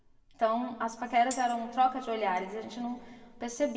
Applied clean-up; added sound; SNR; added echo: none; Tambourine; 16 dB; reverberation time 2.0 s.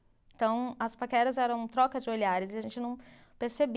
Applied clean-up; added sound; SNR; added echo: none; none; none; none.